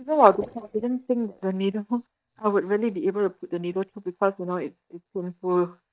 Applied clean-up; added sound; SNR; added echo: neural mask model DeepFilterNet 3.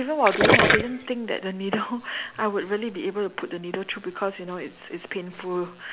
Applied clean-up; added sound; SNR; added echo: none; Gurgling; -2 dB; none.